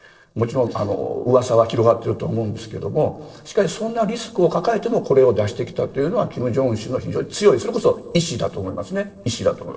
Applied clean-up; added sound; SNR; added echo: neural separator model SepFormer DNS4.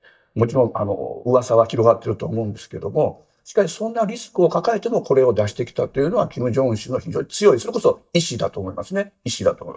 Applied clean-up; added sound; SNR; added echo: neural mask model DeepFilterNet 3.